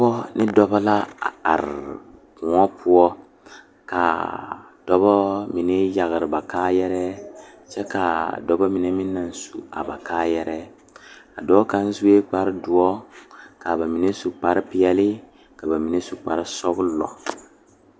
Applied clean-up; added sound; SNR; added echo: none; none; none; none.